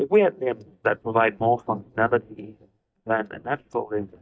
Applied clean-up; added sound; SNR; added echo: neural mask model DeepFilterNet 3.